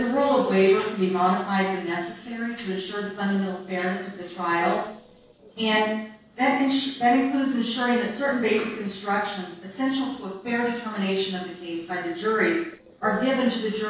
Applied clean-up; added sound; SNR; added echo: neural separator model SepFormer DNS4.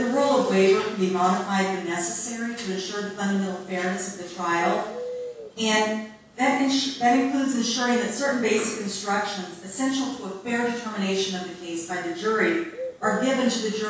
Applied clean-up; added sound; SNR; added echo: none; Bird; 15 dB; reverberation time 0.6 s.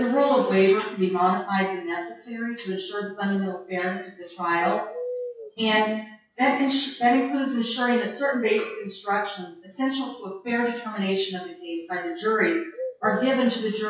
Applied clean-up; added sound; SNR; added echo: classical method WPE with log-MMSE.